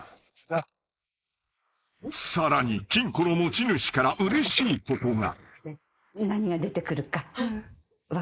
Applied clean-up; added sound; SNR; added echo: neural mask model Resemble Enhance denoiser.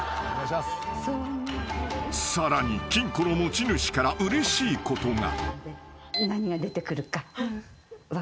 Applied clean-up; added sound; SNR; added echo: none; none; none; none.